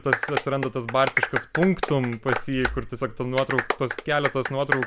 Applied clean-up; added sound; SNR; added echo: none; Clapping; 4 dB; none.